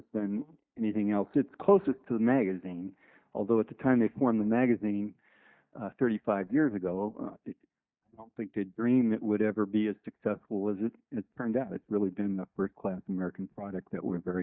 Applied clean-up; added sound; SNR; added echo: neural mask model DeepFilterNet 3.